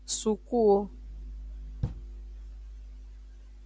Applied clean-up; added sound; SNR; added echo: none; Knock; 9 dB; none.